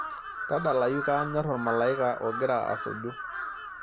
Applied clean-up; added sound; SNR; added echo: none; Crow; 7 dB; none.